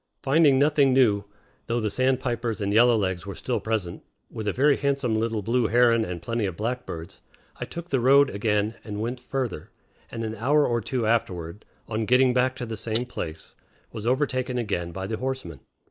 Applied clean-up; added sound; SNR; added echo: neural mask model Resemble Enhance denoiser.